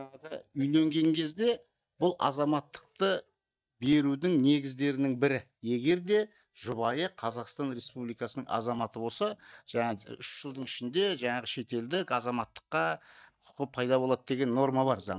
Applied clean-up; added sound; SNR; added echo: neural mask model DeepFilterNet 3.